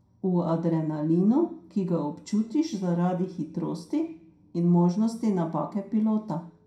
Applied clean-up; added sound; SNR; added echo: none; none; none; reverberation time 0.5 s.